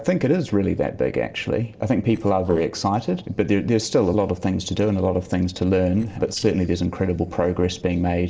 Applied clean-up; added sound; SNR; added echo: neural separator model SepFormer DNS4.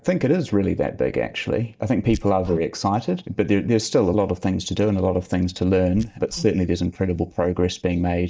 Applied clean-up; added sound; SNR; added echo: neural mask model DeepFilterNet 3.